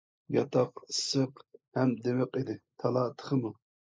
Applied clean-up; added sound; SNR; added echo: neural mask model Resemble Enhance denoiser.